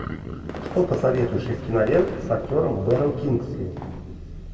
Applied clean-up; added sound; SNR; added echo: none; Fireworks; 15 dB; reverberation time 2.0 s.